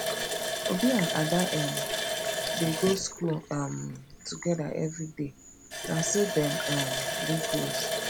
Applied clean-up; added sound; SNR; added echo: none; Water tap, faucet; 2 dB; none.